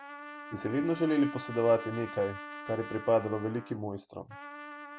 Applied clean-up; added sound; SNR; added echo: none; Trumpet; 13 dB; none.